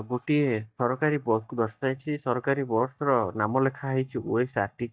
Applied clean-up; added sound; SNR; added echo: neural mask model DeepFilterNet 3.